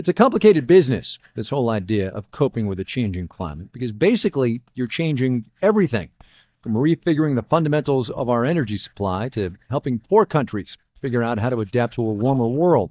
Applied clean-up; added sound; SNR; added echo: neural mask model DeepFilterNet 3.